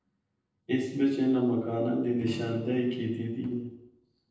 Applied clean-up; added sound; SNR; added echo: neural separator model SepFormer DNS4.